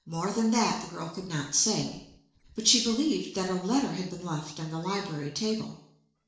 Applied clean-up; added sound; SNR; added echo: neural separator model SepFormer DNS4.